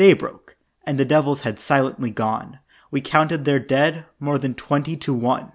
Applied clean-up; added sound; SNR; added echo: none; none; none; none.